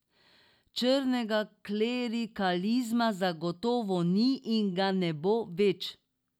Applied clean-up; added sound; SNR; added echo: none; none; none; none.